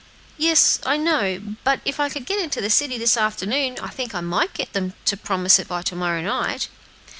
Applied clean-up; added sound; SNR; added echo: none; none; none; none.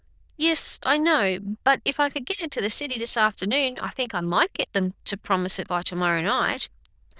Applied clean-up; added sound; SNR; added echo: neural diffusion model UNIVERSE++.